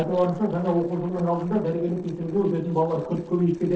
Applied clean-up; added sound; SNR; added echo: neural separator model SepFormer DNS4.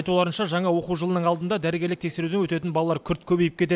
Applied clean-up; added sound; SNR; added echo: none; none; none; none.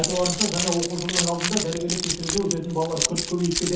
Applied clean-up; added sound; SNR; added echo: none; Keys jangling; 2 dB; reverberation time 0.5 s.